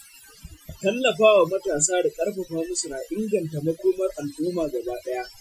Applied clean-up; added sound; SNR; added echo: classical method Wiener filter.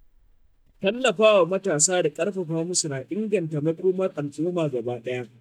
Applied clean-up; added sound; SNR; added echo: neural mask model DeepFilterNet 3.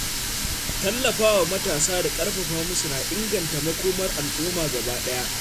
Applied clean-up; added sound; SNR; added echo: none; Water tap, faucet; 1 dB; none.